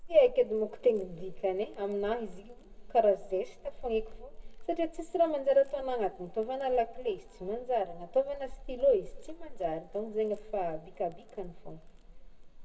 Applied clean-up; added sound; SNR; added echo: none; Crackle; 13 dB; reverberation time 0.3 s.